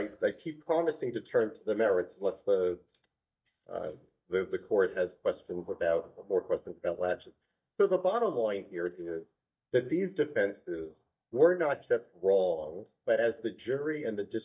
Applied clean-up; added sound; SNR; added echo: neural mask model DeepFilterNet 3.